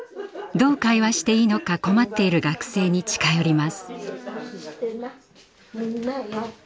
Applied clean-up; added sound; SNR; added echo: none; none; none; none.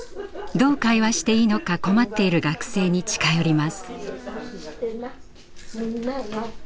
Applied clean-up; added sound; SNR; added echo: none; Chewing, mastication; 13 dB; none.